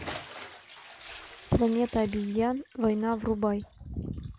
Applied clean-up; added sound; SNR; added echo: none; Bathtub (filling or washing) / Splash, splatter; 17 dB; none.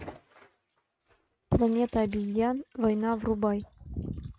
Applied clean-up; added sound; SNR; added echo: neural mask model RNNoise.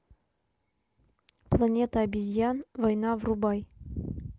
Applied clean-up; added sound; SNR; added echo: none; none; none; none.